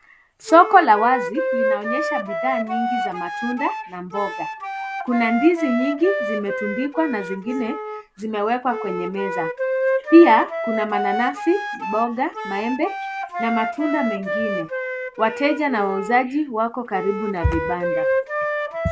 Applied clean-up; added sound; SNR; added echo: none; Wind instrument, woodwind instrument; 5 dB; none.